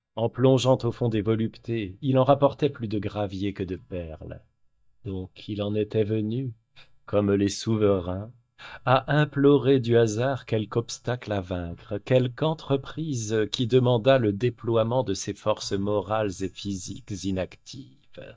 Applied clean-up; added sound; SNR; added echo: neural mask model DeepFilterNet 3.